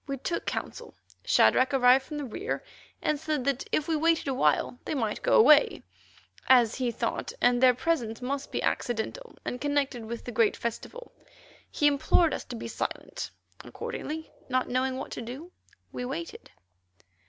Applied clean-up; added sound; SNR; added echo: none; none; none; none.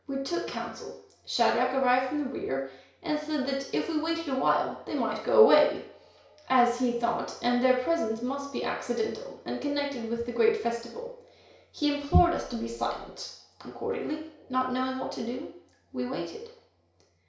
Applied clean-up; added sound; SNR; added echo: none; none; none; reverberation time 0.6 s.